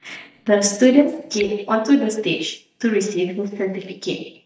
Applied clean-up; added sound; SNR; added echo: neural mask model DeepFilterNet 3.